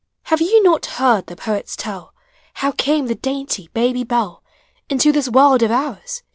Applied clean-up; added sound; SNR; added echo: none; none; none; none.